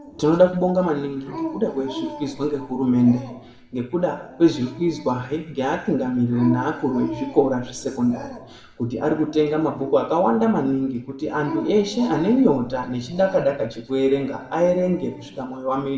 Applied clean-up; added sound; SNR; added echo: none; Dog; 14 dB; reverberation time 0.7 s.